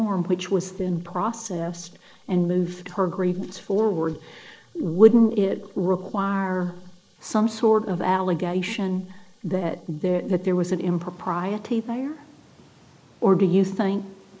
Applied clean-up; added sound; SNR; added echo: neural mask model Resemble Enhance denoiser.